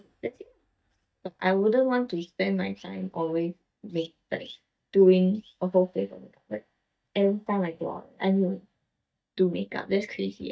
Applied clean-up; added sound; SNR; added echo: neural mask model DeepFilterNet 3.